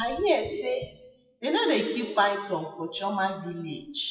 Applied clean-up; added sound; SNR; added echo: classical method WPE with log-MMSE.